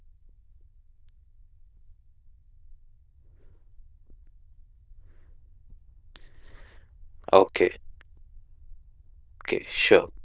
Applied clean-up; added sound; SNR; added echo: neural diffusion model UNIVERSE++.